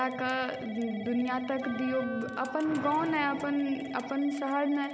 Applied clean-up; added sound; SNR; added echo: none; Telephone / Typing + Wind instrument, woodwind instrument; 13 dB; none.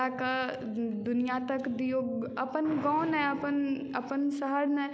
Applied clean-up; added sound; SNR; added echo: none; none; none; none.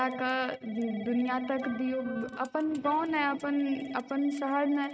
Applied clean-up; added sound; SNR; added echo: neural mask model RNNoise.